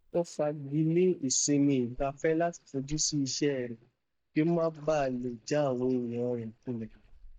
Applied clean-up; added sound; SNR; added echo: neural mask model DeepFilterNet 3.